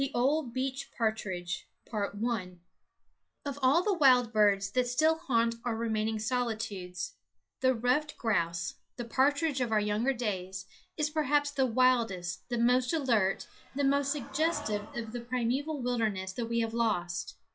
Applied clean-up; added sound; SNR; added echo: classical method log-MMSE.